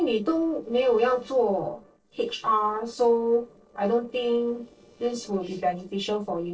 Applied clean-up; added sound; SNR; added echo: neural separator model SepFormer DNS4.